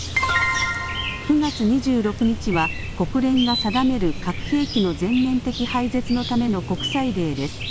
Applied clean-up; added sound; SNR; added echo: none; Chirp, tweet; 7 dB; none.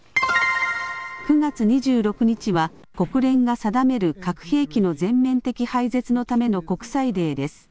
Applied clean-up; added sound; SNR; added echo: none; none; none; none.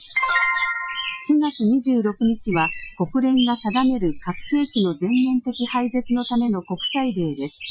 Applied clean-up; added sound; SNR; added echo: classical method Wiener filter.